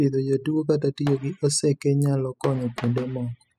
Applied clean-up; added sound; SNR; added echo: classical method spectral subtraction.